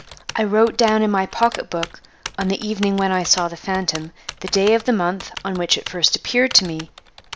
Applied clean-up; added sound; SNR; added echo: none; Typing; 16 dB; none.